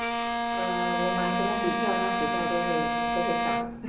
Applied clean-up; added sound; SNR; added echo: none; Bowed string instrument; -4 dB; reverberation time 1.1 s.